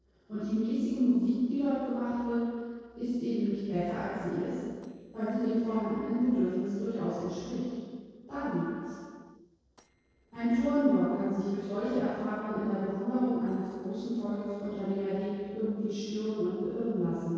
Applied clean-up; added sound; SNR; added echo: neural separator model SepFormer DNS4.